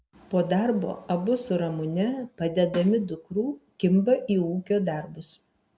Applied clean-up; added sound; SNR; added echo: none; Snare drum; 19 dB; none.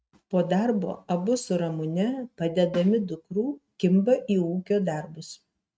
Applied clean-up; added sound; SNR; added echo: neural mask model RNNoise.